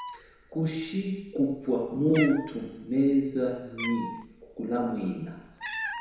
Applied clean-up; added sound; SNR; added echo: none; Cat; 12 dB; reverberation time 1.0 s.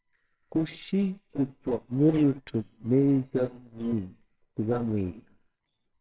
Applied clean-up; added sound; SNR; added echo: neural separator model SepFormer WHAMR!.